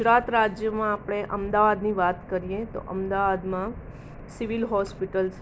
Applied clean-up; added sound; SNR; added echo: none; none; none; none.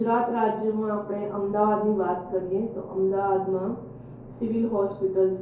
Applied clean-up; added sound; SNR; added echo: none; none; none; reverberation time 2.4 s.